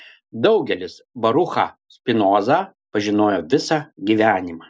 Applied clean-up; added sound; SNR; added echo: none; none; none; none.